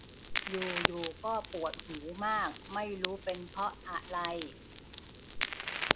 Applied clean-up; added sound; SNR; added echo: none; Crackle; -1 dB; none.